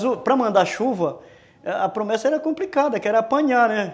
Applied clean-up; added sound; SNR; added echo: none; none; none; none.